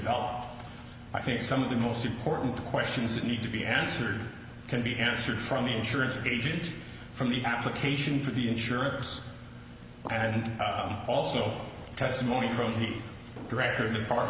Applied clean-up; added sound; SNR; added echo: none; Explosion; 17 dB; none.